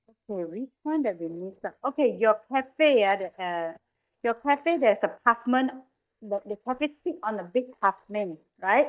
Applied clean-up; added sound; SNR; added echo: neural mask model DeepFilterNet 3.